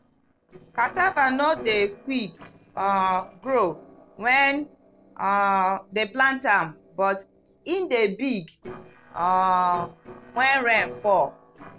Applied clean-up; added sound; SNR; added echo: neural separator model SepFormer DNS4.